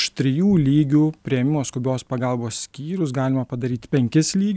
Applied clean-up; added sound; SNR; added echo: none; none; none; none.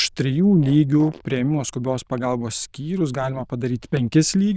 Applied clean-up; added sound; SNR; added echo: neural diffusion model UNIVERSE++.